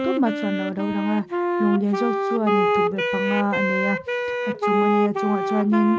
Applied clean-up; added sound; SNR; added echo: none; Wind instrument, woodwind instrument; 0 dB; none.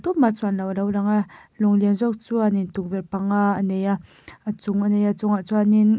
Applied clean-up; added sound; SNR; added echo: none; none; none; none.